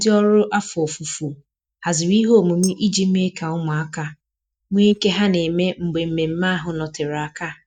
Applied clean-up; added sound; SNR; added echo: neural mask model DeepFilterNet 3.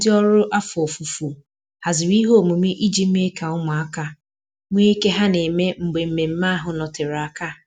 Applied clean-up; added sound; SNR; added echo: none; none; none; none.